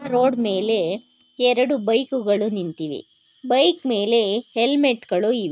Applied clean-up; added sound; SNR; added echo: neural mask model RNNoise.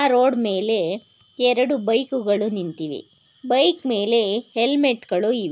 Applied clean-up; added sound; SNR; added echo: none; none; none; none.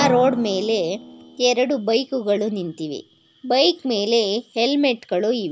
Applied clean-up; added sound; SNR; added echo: none; Drum; 14 dB; none.